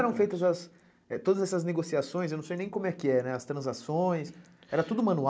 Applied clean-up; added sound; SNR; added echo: none; none; none; none.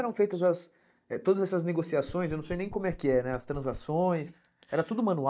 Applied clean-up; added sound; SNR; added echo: neural mask model DeepFilterNet 3.